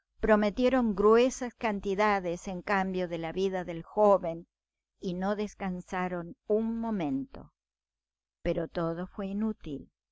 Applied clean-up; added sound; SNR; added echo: none; none; none; none.